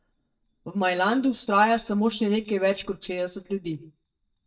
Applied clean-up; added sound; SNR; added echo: neural mask model DeepFilterNet 3.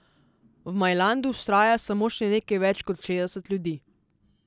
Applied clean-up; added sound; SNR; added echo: none; none; none; none.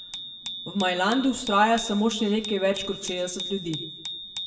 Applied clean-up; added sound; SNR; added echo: none; Bicycle bell; 10 dB; reverberation time 0.6 s.